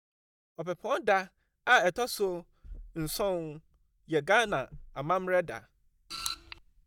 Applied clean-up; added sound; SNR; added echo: neural mask model DeepFilterNet 3.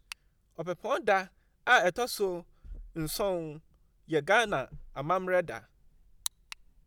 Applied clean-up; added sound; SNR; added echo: none; none; none; none.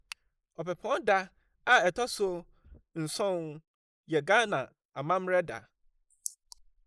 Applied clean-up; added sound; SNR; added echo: neural mask model Resemble Enhance denoiser.